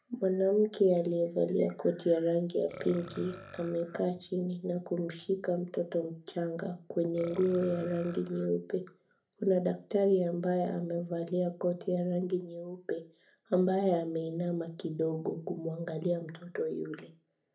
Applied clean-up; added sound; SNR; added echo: none; Burping, eructation; 20 dB; reverberation time 0.3 s.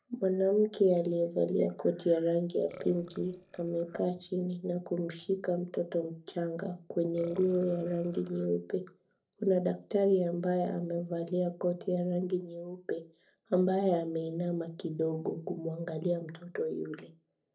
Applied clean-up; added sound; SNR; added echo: neural separator model SepFormer DNS4.